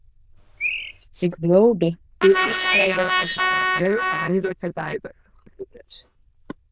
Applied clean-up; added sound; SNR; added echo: neural diffusion model UNIVERSE++.